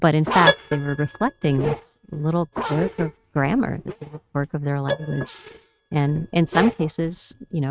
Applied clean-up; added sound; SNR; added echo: neural mask model RNNoise.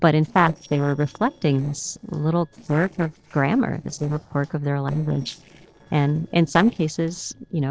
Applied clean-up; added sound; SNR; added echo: neural separator model SepFormer DNS4.